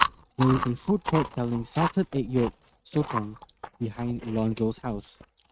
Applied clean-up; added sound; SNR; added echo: neural mask model RNNoise.